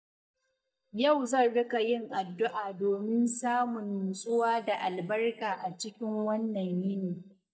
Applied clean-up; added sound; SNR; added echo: neural mask model DeepFilterNet 3.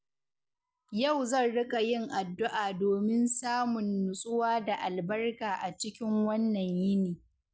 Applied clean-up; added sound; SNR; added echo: none; none; none; none.